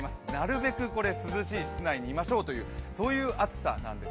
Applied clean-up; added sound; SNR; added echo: none; none; none; none.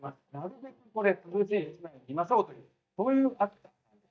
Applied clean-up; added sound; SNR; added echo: neural mask model DeepFilterNet 3.